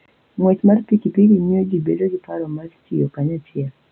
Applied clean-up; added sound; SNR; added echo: none; none; none; none.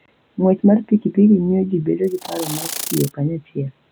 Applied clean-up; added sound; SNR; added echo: none; Insect; 10 dB; none.